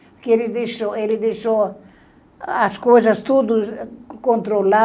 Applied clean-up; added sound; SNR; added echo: none; none; none; none.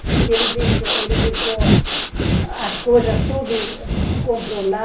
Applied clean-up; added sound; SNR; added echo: none; Breathing; -3 dB; reverberation time 0.4 s.